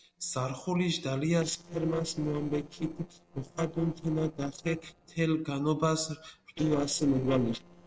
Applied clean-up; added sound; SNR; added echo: neural separator model SepFormer DNS4.